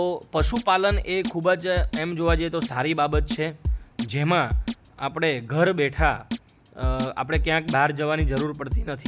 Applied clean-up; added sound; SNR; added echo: none; Drum kit; 4 dB; none.